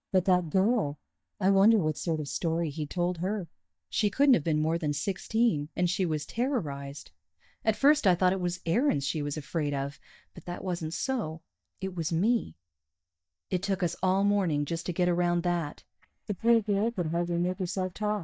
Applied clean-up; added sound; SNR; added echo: neural mask model DeepFilterNet 3.